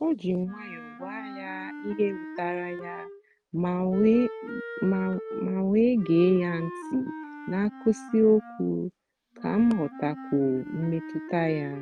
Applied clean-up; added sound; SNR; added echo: neural mask model RNNoise.